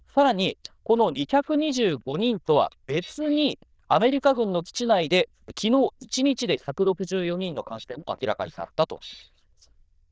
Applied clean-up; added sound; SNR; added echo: neural diffusion model UNIVERSE++.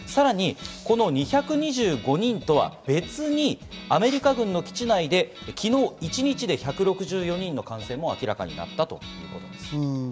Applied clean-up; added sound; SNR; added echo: none; Guitar; 18 dB; none.